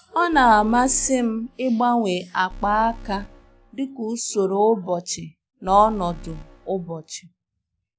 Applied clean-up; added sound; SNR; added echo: none; Alarm; 16 dB; none.